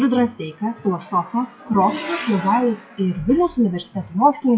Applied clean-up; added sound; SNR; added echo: classical method WPE with log-MMSE.